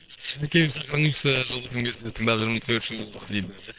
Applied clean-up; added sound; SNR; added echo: neural separator model SepFormer WHAM!.